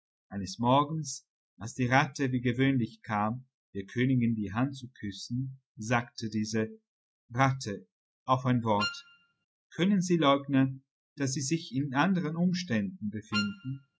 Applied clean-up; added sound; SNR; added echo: none; Wind instrument, woodwind instrument; 8 dB; none.